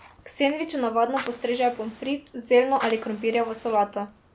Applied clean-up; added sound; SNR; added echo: none; Fire; 17 dB; none.